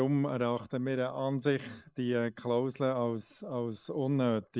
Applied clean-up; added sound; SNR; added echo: neural mask model Resemble Enhance denoiser.